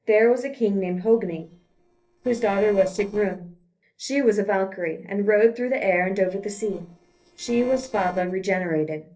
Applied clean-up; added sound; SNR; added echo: neural separator model SepFormer DNS4.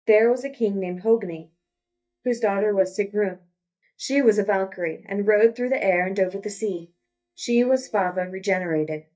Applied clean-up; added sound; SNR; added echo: neural mask model DeepFilterNet 3.